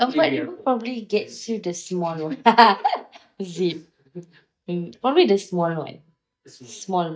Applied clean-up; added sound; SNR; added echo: neural mask model DeepFilterNet 3.